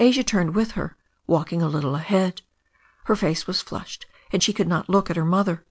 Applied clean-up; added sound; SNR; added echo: none; none; none; none.